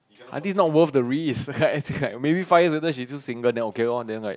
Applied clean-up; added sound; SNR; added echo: none; none; none; none.